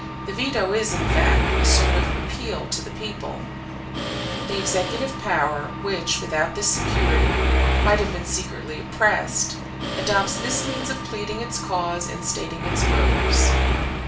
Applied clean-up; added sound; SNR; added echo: none; Mechanisms; -3 dB; reverberation time 0.3 s.